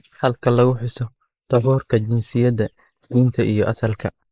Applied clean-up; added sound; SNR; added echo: neural mask model Resemble Enhance denoiser.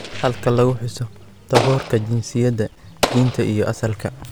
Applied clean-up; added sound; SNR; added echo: none; Explosion; 8 dB; none.